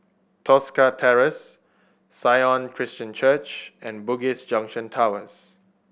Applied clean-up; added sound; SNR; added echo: none; none; none; none.